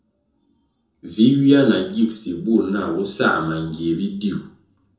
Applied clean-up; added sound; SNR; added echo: none; none; none; reverberation time 0.6 s.